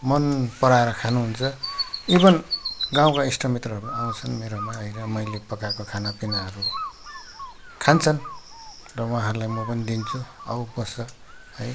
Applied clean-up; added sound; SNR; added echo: none; Bird; 11 dB; none.